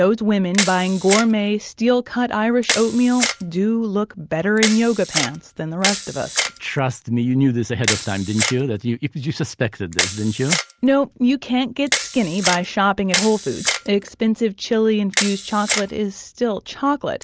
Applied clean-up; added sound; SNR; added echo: none; Camera; 7 dB; none.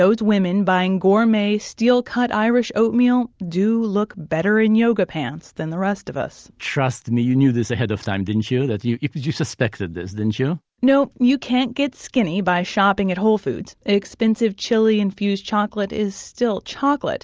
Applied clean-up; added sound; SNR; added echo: none; none; none; none.